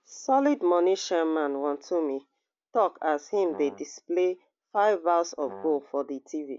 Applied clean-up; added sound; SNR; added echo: none; Brass instrument; 18 dB; none.